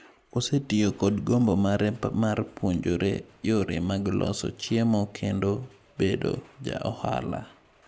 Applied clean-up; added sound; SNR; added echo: none; none; none; none.